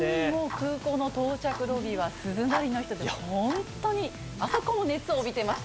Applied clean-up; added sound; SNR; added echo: none; Tick-tock; 11 dB; none.